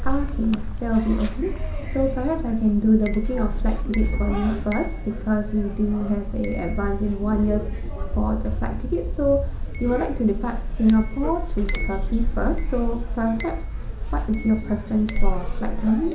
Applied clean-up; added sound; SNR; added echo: none; Chink, clink; 1 dB; reverberation time 0.5 s.